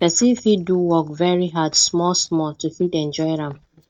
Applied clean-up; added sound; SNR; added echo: neural mask model DeepFilterNet 3.